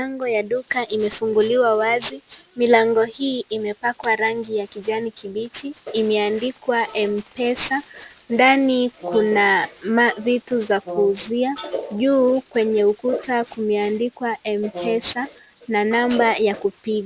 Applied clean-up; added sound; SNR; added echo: none; Brass instrument; 16 dB; none.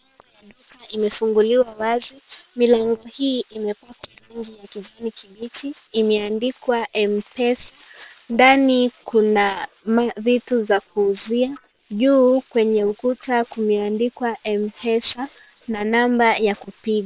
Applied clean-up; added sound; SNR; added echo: neural separator model SepFormer WHAM!.